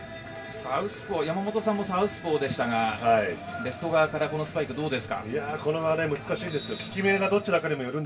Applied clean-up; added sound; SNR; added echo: none; Bicycle bell; 19 dB; reverberation time 0.2 s.